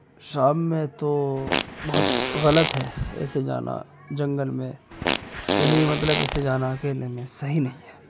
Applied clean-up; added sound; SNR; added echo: none; Fart; 2 dB; none.